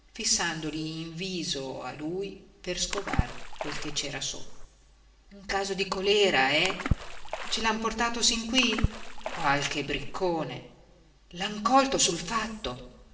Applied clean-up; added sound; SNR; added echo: none; Water / Splash, splatter; 4 dB; reverberation time 1.3 s.